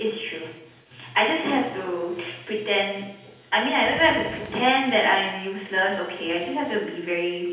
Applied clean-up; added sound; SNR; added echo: none; Walk, footsteps; 13 dB; reverberation time 0.8 s.